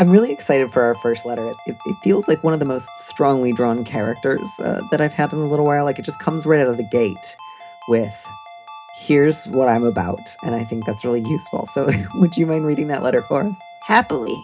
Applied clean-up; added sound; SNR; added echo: none; Ringtone; 20 dB; reverberation time 0.3 s.